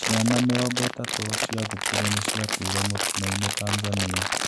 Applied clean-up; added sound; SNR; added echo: none; Crumpling, crinkling; 0 dB; none.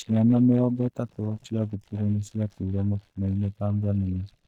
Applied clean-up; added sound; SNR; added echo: neural mask model DeepFilterNet 3.